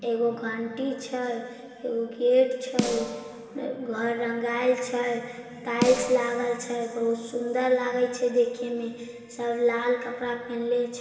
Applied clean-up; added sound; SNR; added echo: none; Snare drum; 8 dB; reverberation time 2.4 s.